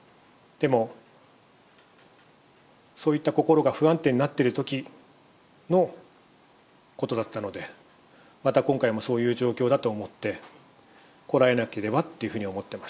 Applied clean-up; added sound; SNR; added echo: none; none; none; none.